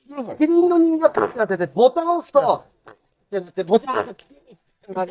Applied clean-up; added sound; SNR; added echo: neural mask model DeepFilterNet 3.